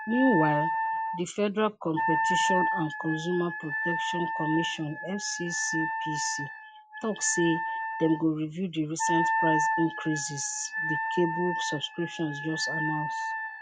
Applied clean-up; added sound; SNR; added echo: classical method Wiener filter.